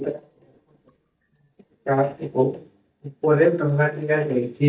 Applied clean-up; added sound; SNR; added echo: neural mask model DeepFilterNet 3.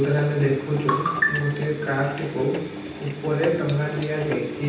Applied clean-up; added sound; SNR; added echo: none; Engine; 10 dB; reverberation time 0.9 s.